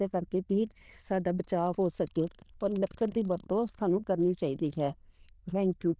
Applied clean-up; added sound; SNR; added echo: neural diffusion model UNIVERSE++.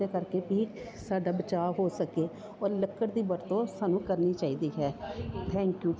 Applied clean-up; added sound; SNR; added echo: none; none; none; none.